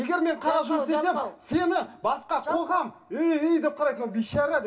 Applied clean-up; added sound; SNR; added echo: none; none; none; reverberation time 0.5 s.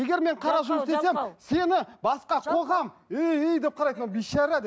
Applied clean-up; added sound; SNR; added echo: none; none; none; none.